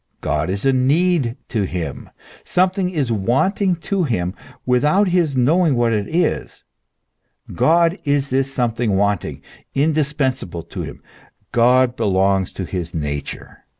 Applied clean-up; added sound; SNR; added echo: none; none; none; none.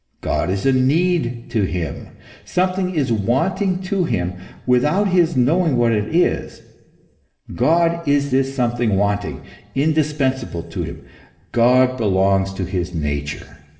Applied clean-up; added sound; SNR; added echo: none; none; none; reverberation time 1.1 s.